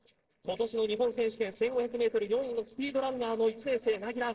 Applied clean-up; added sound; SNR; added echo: neural separator model SepFormer DNS4.